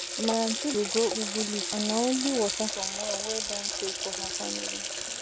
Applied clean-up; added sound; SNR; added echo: none; Water tap, faucet; 1 dB; none.